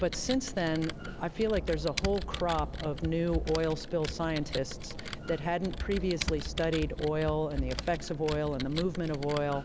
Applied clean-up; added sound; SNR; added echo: none; Computer keyboard; 6 dB; none.